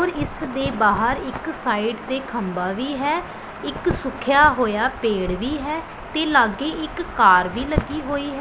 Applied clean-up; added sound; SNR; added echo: none; none; none; none.